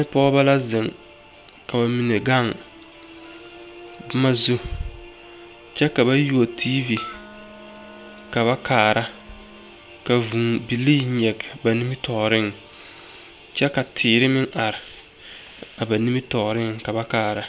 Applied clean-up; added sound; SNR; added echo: none; Wind instrument, woodwind instrument; 19 dB; none.